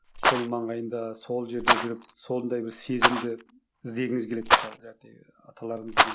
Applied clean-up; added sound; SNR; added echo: none; Rattle; -4 dB; none.